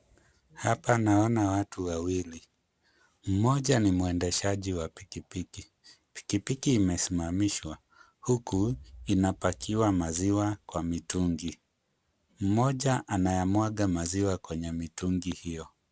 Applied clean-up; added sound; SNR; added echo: none; none; none; none.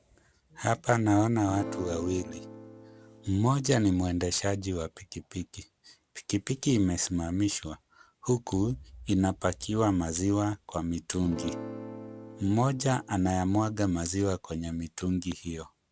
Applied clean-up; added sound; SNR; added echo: none; Acoustic guitar / Strum; 12 dB; none.